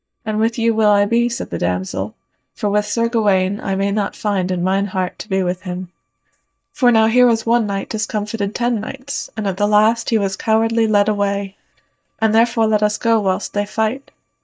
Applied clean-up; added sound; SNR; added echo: neural mask model DeepFilterNet 3.